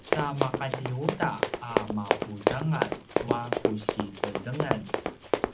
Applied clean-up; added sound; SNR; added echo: none; Run; -3 dB; reverberation time 0.4 s.